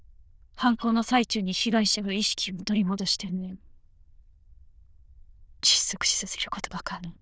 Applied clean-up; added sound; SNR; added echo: neural diffusion model UNIVERSE++.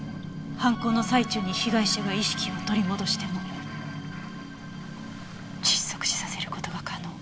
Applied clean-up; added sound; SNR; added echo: none; Toilet flush; 19 dB; none.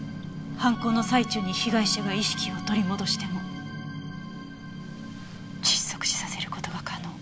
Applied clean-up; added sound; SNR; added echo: none; none; none; none.